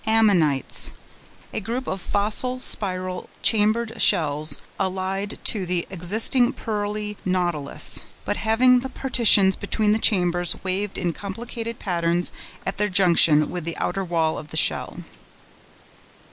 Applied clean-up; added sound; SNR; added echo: neural mask model Resemble Enhance denoiser.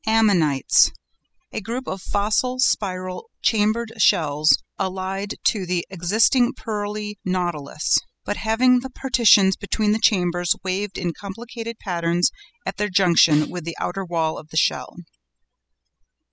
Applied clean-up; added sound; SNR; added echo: classical method spectral subtraction.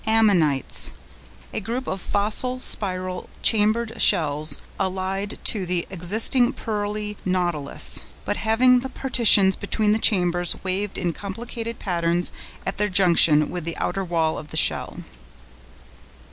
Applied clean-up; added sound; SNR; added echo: none; none; none; none.